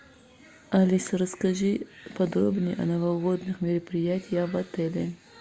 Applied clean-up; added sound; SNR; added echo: none; none; none; none.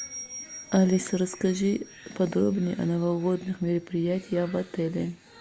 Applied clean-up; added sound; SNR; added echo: none; Bell; 20 dB; none.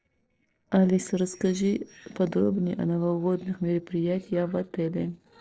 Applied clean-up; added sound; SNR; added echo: neural separator model SepFormer DNS4.